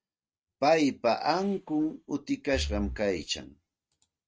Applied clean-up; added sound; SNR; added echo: neural mask model RNNoise.